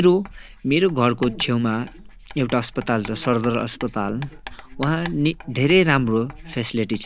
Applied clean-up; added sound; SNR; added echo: none; Writing; 18 dB; none.